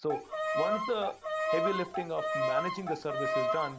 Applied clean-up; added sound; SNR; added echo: none; Bowed string instrument; -3 dB; none.